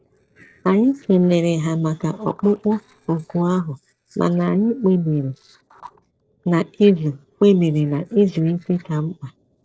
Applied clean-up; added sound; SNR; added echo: neural separator model SepFormer DNS4.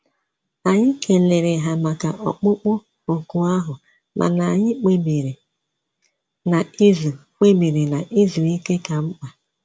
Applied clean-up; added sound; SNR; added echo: none; none; none; none.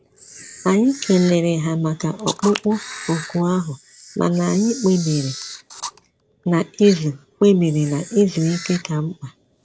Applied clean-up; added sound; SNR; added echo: none; Camera; 16 dB; none.